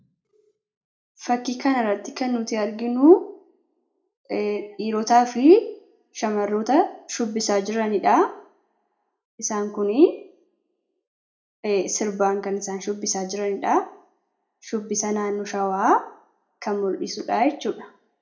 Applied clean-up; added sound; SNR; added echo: none; none; none; reverberation time 0.4 s.